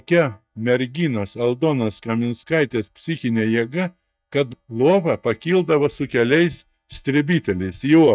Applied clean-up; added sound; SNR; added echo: neural mask model DeepFilterNet 3.